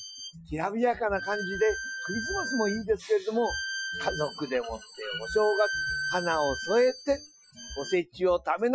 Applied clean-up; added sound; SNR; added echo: classical method Wiener filter.